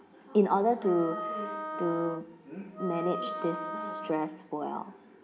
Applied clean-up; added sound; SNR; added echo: none; Wind instrument, woodwind instrument; 6 dB; reverberation time 0.3 s.